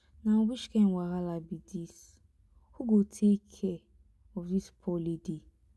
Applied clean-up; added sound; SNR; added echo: none; none; none; none.